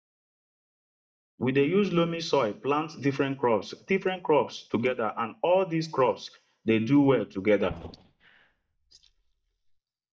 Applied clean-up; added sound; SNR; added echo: neural mask model DeepFilterNet 3.